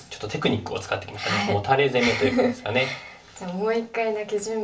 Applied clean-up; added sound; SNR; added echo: none; none; none; reverberation time 0.3 s.